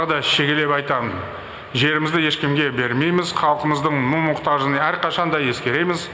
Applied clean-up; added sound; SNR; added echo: none; none; none; none.